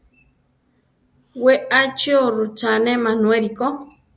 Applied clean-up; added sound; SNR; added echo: none; none; none; none.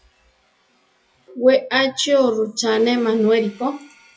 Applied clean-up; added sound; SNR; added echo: classical method WPE with log-MMSE.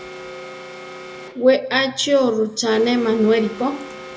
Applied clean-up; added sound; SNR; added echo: none; Alarm; 16 dB; reverberation time 1.5 s.